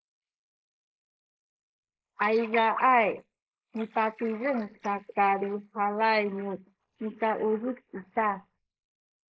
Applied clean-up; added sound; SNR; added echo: neural mask model Resemble Enhance denoiser.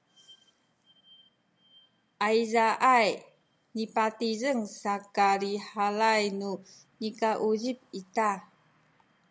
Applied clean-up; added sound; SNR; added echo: none; none; none; none.